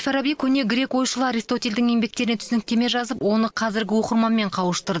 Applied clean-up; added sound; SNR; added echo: none; none; none; none.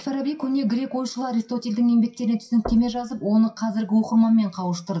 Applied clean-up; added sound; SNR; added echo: classical method WPE with log-MMSE.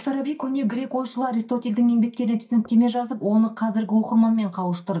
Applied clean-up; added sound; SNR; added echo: neural mask model DeepFilterNet 3.